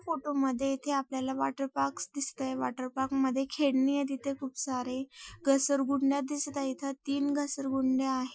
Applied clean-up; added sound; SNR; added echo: classical method Wiener filter.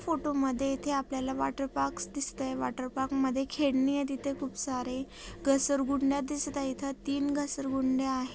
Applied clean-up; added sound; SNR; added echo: none; Engine; 16 dB; none.